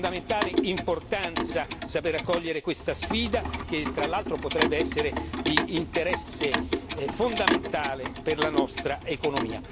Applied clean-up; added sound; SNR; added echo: none; Clock; 0 dB; none.